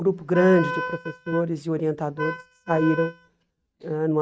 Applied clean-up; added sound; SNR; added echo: neural mask model RNNoise.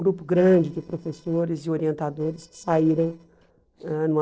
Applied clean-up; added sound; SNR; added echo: neural separator model SepFormer DNS4.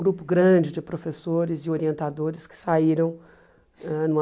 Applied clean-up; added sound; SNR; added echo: none; none; none; none.